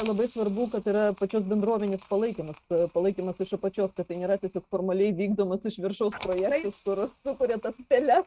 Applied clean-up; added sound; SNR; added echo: neural mask model RNNoise.